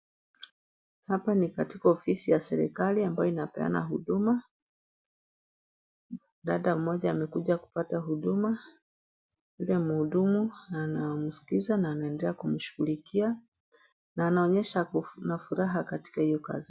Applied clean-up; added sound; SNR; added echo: none; none; none; none.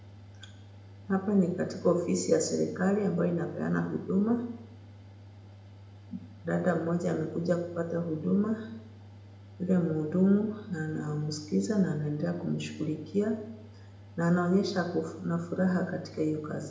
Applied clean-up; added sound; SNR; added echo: none; Mechanical fan; 19 dB; reverberation time 0.8 s.